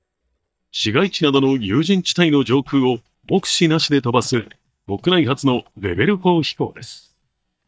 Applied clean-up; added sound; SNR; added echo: neural mask model DeepFilterNet 3.